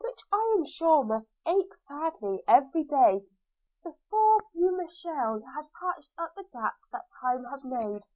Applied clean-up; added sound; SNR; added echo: none; none; none; none.